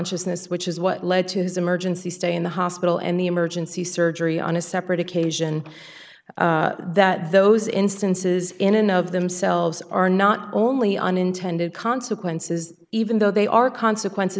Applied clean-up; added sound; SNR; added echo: none; none; none; none.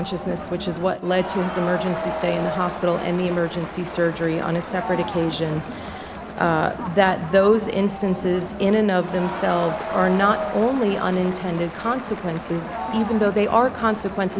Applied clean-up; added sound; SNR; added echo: none; Crowd; 9 dB; none.